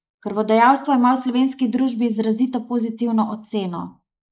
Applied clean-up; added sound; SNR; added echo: neural mask model Resemble Enhance denoiser.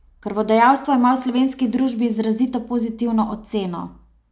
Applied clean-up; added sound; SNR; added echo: none; none; none; none.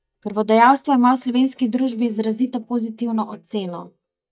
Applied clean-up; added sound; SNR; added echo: neural mask model DeepFilterNet 3.